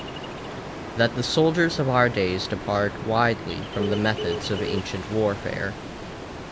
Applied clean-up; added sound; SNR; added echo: none; Ocean + Telephone; 8 dB; none.